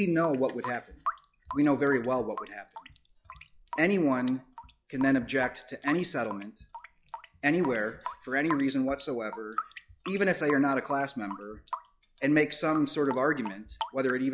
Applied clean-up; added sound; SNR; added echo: classical method log-MMSE.